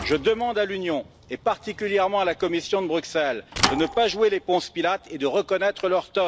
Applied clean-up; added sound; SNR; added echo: none; Thump, thud / Bicycle; 11 dB; none.